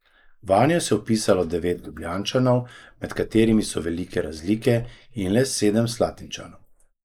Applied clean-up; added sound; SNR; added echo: neural mask model Resemble Enhance denoiser.